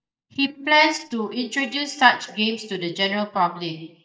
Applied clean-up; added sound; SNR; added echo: neural mask model DeepFilterNet 3.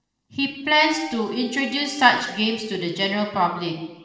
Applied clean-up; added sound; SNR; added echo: neural separator model SepFormer DNS4.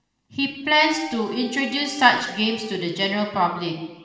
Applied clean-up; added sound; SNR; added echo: none; Wind instrument, woodwind instrument; 19 dB; reverberation time 1.1 s.